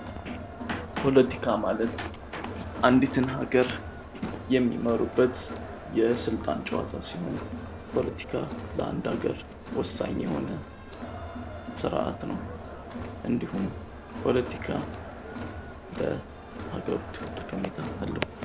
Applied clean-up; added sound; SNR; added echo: none; Crowd; 8 dB; none.